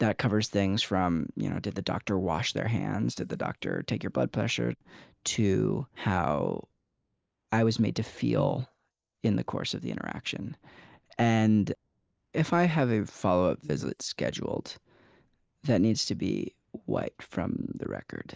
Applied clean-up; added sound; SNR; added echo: neural mask model Resemble Enhance denoiser.